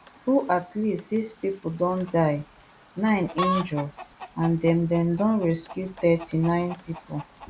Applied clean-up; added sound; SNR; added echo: none; Chicken, rooster; 13 dB; none.